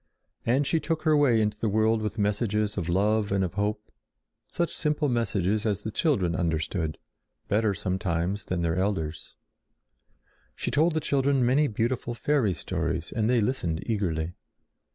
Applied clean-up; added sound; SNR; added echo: none; none; none; none.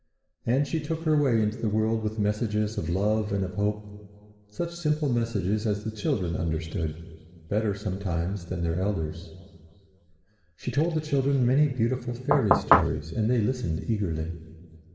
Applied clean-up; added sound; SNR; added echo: none; Knock / Wood; -5 dB; reverberation time 2.2 s.